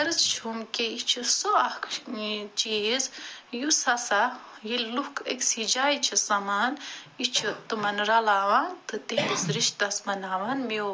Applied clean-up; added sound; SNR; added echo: none; none; none; none.